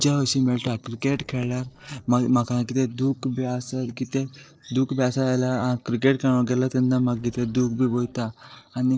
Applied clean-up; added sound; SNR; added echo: neural separator model SepFormer DNS4.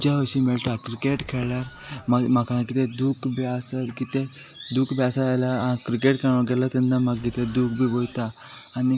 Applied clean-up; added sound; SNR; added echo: none; Explosion; 20 dB; none.